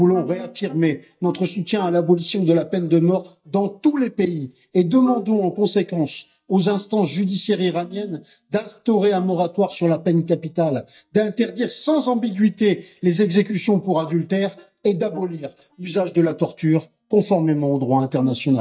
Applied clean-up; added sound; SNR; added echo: neural mask model DeepFilterNet 3.